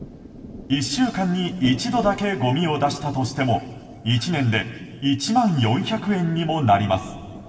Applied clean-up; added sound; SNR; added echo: none; Rain; 19 dB; reverberation time 1.9 s.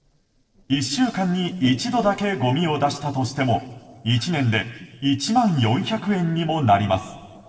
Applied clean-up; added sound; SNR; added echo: neural separator model SepFormer DNS4.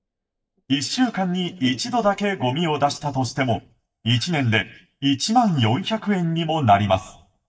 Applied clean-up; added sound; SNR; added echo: neural mask model DeepFilterNet 3.